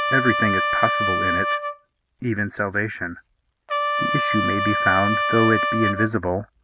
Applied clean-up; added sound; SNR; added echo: none; Trumpet; 0 dB; none.